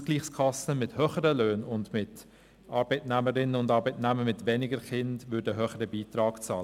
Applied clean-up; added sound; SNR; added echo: none; none; none; none.